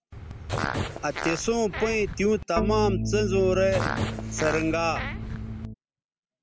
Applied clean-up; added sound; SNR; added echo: none; Organ + Fart; 3 dB; none.